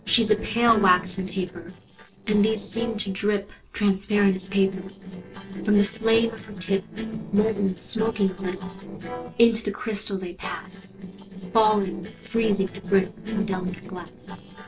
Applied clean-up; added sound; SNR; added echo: neural separator model SepFormer DNS4.